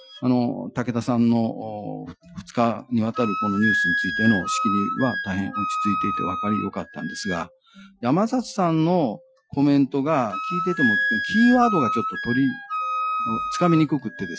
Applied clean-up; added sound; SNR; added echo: classical method Wiener filter.